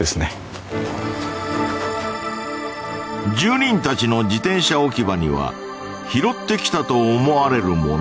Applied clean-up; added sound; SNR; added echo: none; none; none; none.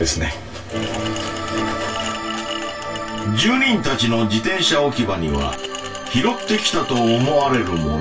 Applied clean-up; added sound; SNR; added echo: none; Glass; 13 dB; reverberation time 0.2 s.